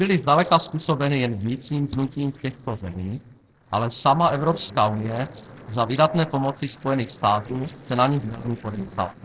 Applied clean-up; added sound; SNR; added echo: neural separator model SepFormer DNS4.